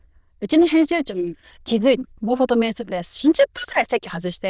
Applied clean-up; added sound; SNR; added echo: neural diffusion model UNIVERSE++.